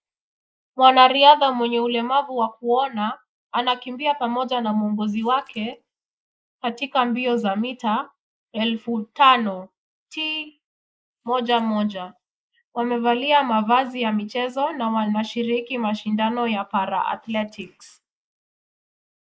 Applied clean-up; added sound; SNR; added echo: neural mask model Resemble Enhance denoiser.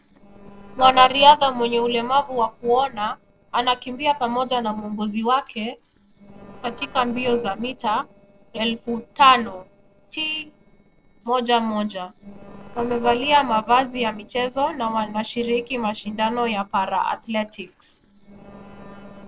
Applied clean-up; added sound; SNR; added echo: neural separator model SepFormer DNS4.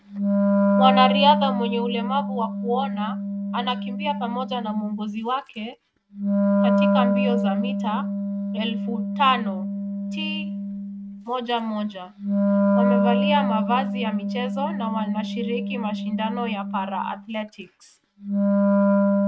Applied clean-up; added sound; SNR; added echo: neural mask model RNNoise.